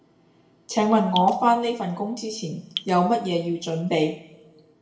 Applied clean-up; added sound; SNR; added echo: none; Drip; 11 dB; reverberation time 0.7 s.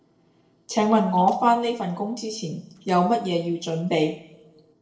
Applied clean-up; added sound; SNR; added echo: neural separator model SepFormer DNS4.